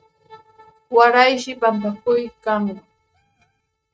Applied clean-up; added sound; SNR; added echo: neural mask model RNNoise.